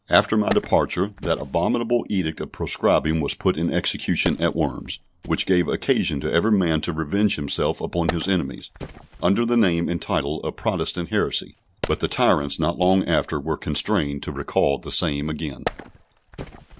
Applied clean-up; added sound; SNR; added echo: none; Wood; 16 dB; none.